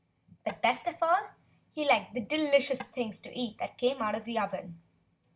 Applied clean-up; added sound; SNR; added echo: none; Tap / Wood; 16 dB; none.